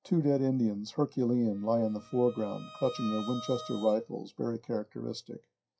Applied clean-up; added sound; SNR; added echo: classical method WPE with log-MMSE.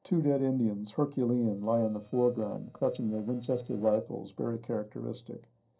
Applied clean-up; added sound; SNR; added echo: neural separator model SepFormer DNS4.